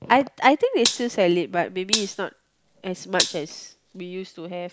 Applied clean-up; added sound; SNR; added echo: none; Gunshot, gunfire; 6 dB; none.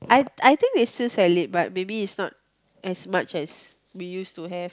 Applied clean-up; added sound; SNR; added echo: none; none; none; none.